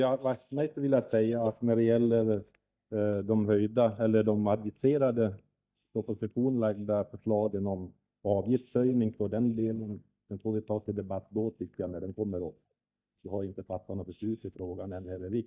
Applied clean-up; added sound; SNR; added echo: neural mask model DeepFilterNet 3.